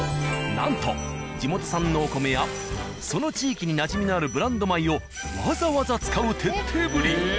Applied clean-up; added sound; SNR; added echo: none; Sink (filling or washing) / Water tap, faucet; 18 dB; none.